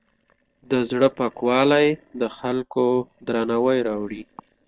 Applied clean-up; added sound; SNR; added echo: neural separator model SepFormer DNS4.